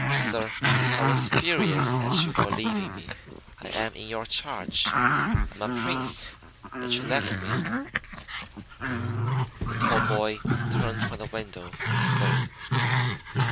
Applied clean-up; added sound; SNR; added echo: none; Growling; -5 dB; none.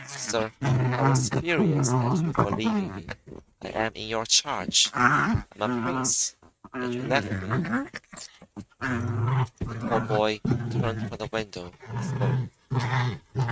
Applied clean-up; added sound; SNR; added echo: neural mask model RNNoise.